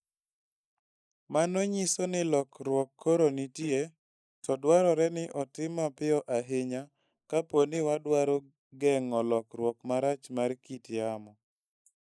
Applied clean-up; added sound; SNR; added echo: neural mask model Resemble Enhance denoiser.